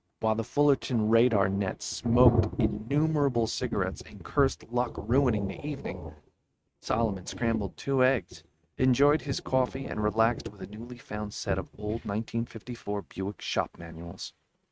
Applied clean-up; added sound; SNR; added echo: neural mask model RNNoise.